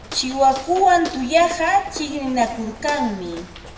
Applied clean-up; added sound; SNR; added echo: none; Walk, footsteps; 16 dB; reverberation time 0.9 s.